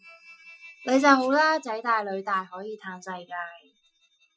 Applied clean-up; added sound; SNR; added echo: classical method Wiener filter.